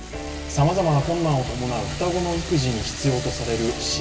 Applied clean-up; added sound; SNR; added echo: none; Rattle (instrument); 14 dB; reverberation time 1.3 s.